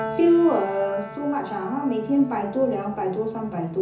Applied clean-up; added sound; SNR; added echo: none; Piano; 14 dB; reverberation time 0.6 s.